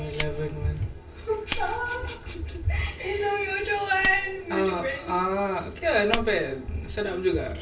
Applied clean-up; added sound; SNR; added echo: none; Fire; 7 dB; reverberation time 0.3 s.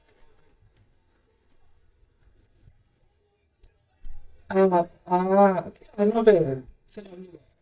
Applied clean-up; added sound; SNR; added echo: neural mask model DeepFilterNet 3.